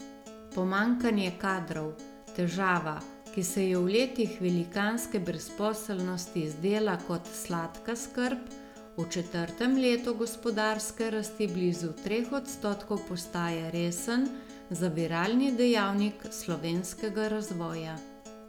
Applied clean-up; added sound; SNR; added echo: none; Acoustic guitar; 16 dB; none.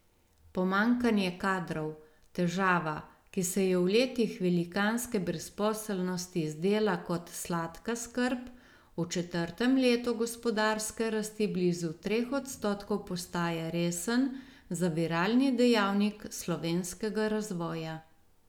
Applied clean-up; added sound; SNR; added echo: none; none; none; none.